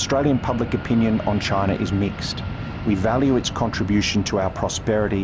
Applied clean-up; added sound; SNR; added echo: none; Fixed-wing aircraft, airplane; 8 dB; none.